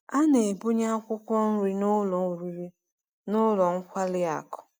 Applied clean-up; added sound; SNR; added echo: none; none; none; none.